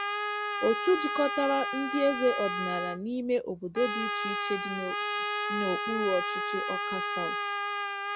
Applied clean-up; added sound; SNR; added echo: none; Trumpet; 1 dB; none.